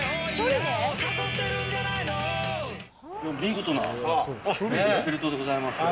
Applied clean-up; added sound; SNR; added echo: none; none; none; none.